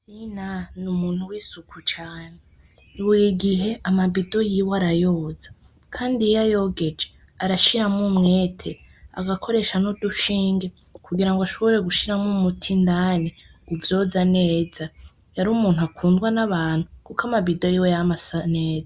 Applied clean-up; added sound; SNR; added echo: none; none; none; none.